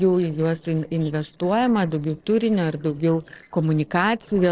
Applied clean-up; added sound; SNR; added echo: neural separator model SepFormer DNS4.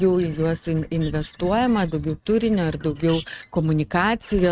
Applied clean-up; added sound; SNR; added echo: neural mask model RNNoise.